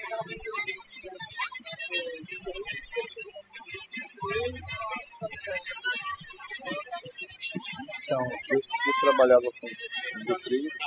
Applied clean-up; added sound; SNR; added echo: classical method spectral subtraction.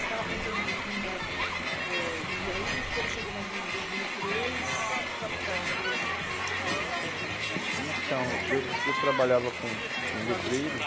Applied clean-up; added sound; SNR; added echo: none; Crowd; -3 dB; none.